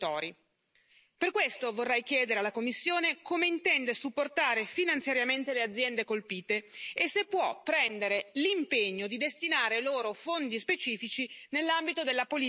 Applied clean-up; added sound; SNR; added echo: none; none; none; none.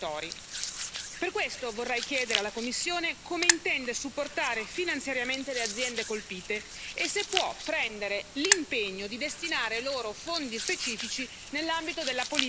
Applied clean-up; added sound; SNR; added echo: none; Hands; 3 dB; none.